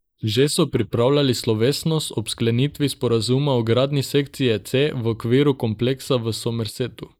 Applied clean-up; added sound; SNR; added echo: neural mask model Resemble Enhance denoiser.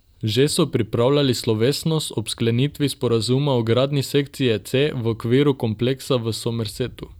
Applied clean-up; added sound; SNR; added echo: none; none; none; none.